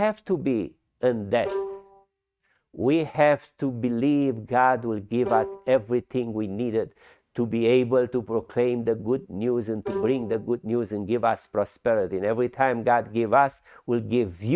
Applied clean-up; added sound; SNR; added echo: neural mask model RNNoise.